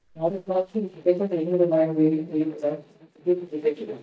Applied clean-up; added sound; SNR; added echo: neural mask model DeepFilterNet 3.